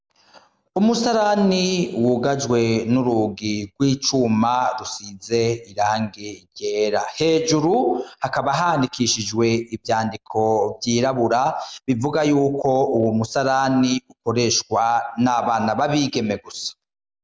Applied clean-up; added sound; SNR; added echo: none; none; none; none.